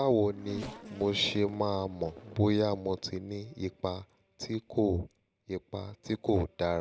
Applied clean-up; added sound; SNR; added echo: none; Race car, auto racing / Accelerating, revving, vroom; 19 dB; none.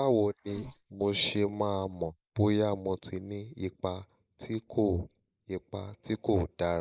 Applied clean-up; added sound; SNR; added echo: neural mask model Resemble Enhance denoiser.